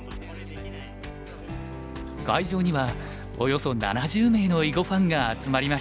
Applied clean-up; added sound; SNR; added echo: none; none; none; none.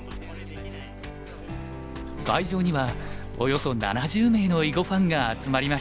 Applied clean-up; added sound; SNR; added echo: none; Livestock, farm animals, working animals + Snare drum; 17 dB; none.